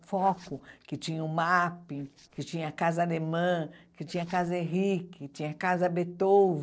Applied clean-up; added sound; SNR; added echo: neural separator model SepFormer DNS4.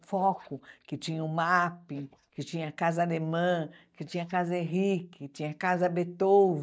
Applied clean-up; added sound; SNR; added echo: neural mask model DeepFilterNet 3.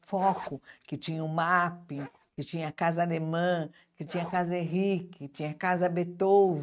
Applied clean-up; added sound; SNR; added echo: neural mask model RNNoise.